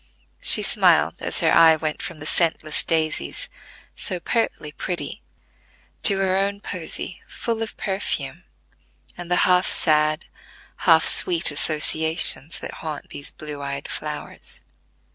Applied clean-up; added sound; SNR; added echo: none; none; none; none.